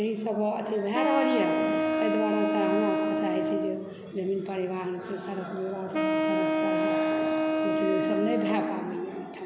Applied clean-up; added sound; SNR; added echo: none; Wind instrument, woodwind instrument; -3 dB; none.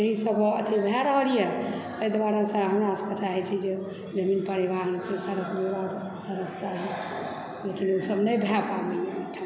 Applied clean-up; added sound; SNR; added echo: none; none; none; none.